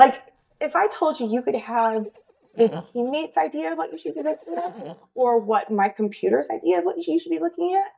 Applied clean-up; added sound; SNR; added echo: neural mask model DeepFilterNet 3.